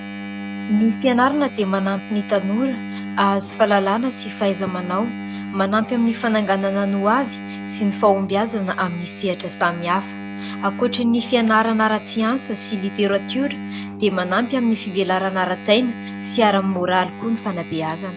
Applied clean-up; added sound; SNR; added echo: none; Engine; 11 dB; none.